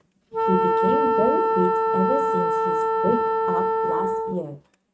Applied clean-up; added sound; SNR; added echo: neural mask model RNNoise.